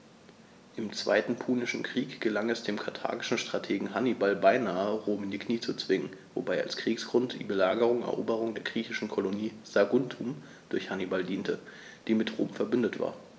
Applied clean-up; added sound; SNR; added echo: none; none; none; none.